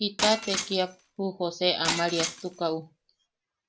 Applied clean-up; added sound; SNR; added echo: none; Shatter; 6 dB; none.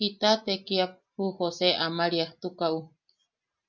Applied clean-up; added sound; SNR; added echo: none; none; none; none.